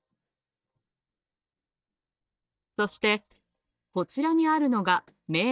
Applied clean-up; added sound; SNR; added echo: neural mask model DeepFilterNet 3.